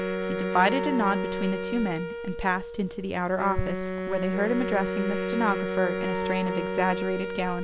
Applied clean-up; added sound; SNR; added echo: none; Wind instrument, woodwind instrument + Wind instrument, woodwind instrument; 2 dB; none.